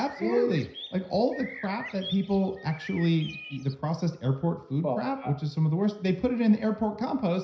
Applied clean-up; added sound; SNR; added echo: none; Bird; 16 dB; reverberation time 0.5 s.